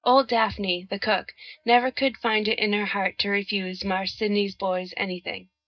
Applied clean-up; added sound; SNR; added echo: neural mask model DeepFilterNet 3.